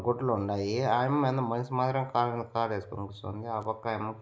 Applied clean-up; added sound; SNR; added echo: none; none; none; none.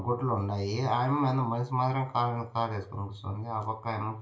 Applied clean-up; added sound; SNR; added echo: none; none; none; reverberation time 0.2 s.